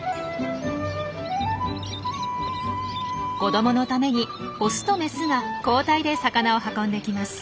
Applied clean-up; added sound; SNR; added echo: none; none; none; none.